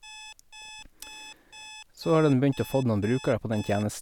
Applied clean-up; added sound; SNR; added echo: none; Alarm; 19 dB; none.